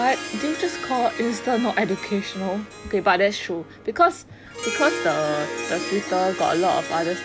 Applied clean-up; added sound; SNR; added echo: none; Harp; 9 dB; none.